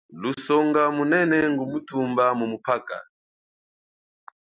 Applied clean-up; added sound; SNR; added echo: none; none; none; none.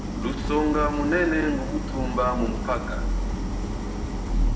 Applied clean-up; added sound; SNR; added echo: none; Idling; 0 dB; reverberation time 1.3 s.